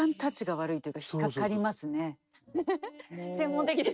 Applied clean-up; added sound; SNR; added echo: neural mask model RNNoise.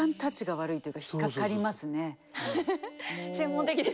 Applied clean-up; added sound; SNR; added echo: none; Bowed string instrument; 20 dB; none.